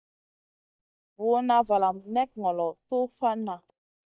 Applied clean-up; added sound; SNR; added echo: neural mask model DeepFilterNet 3.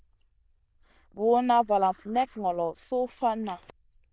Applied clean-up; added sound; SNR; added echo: neural diffusion model UNIVERSE++.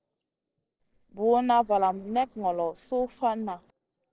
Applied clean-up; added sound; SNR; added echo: neural separator model SepFormer DNS4.